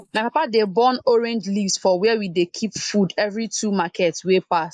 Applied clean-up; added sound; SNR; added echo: neural mask model Resemble Enhance denoiser.